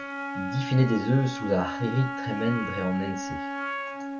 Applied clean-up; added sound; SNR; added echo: none; Wind instrument, woodwind instrument; 6 dB; none.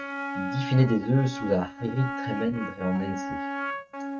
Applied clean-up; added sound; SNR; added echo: neural mask model RNNoise.